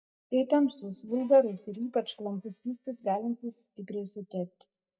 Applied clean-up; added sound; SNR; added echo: neural mask model DeepFilterNet 3.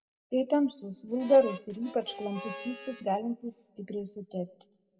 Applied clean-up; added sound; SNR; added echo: none; Harmonica; 13 dB; reverberation time 0.7 s.